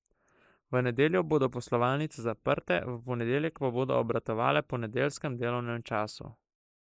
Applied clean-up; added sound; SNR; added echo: neural mask model Resemble Enhance denoiser.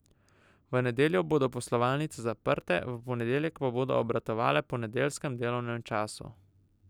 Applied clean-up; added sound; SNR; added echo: none; none; none; none.